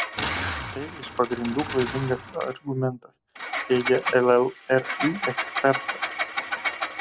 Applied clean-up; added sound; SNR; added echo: none; Engine; 5 dB; none.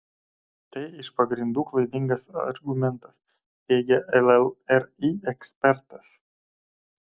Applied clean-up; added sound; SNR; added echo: none; none; none; none.